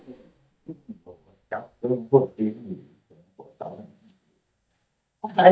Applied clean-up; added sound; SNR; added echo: neural mask model DeepFilterNet 3.